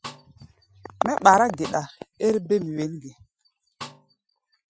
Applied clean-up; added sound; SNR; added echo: classical method Wiener filter.